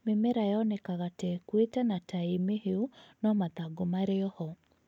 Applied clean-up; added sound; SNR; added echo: none; none; none; none.